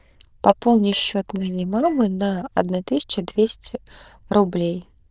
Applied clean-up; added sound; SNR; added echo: neural diffusion model UNIVERSE++.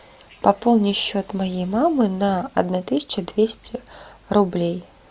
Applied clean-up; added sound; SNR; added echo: none; none; none; none.